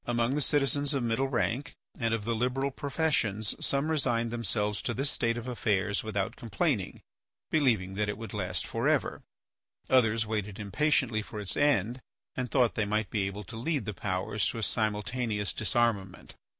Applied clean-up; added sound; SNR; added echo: none; none; none; none.